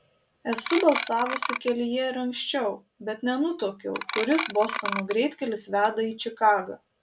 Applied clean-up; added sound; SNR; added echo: none; Clock; 4 dB; none.